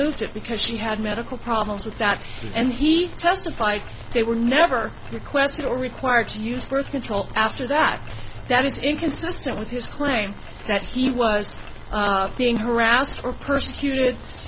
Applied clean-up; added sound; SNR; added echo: none; Clock; 13 dB; none.